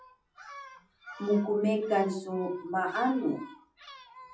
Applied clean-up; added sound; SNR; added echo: classical method WPE with log-MMSE.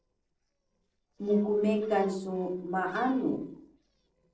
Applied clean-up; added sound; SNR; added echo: neural separator model SepFormer DNS4.